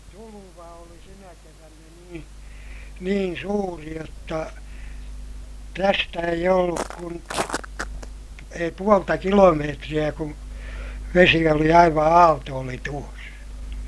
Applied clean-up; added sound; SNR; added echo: none; Walk, footsteps; 9 dB; none.